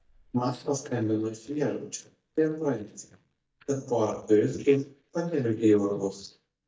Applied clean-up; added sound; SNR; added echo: neural mask model DeepFilterNet 3.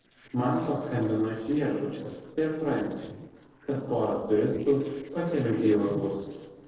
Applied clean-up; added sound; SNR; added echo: neural separator model SepFormer DNS4.